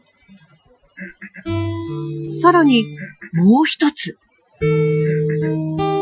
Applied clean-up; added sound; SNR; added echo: classical method Wiener filter.